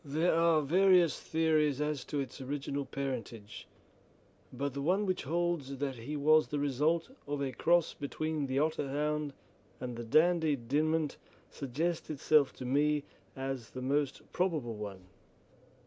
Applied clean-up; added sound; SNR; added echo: none; none; none; none.